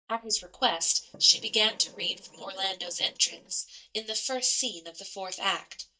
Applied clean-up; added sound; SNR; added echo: neural mask model DeepFilterNet 3.